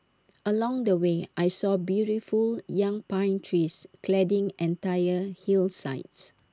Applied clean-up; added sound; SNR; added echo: none; none; none; none.